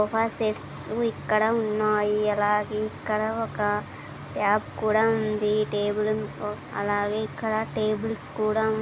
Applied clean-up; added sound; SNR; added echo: none; none; none; none.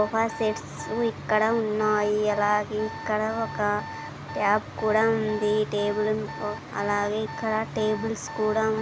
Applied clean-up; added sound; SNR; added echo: none; Alarm; 14 dB; none.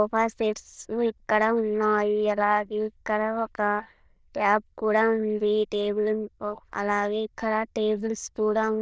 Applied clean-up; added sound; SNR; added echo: neural diffusion model UNIVERSE++.